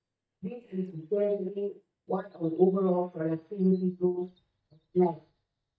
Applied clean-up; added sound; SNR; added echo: neural mask model DeepFilterNet 3.